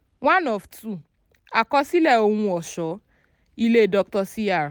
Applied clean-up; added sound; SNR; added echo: none; none; none; none.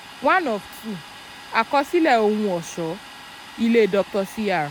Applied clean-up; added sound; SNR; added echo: none; Domestic sounds, home sounds; 18 dB; none.